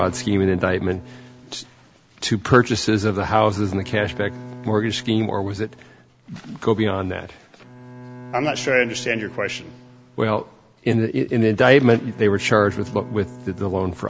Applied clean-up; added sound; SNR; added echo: none; Bowed string instrument; 19 dB; none.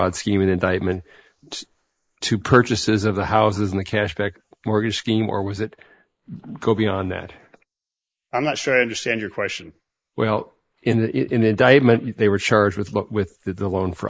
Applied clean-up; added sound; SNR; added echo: neural mask model Resemble Enhance denoiser.